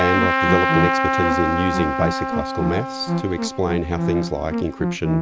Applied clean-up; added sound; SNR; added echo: none; Musical instrument + Trumpet; -2 dB; none.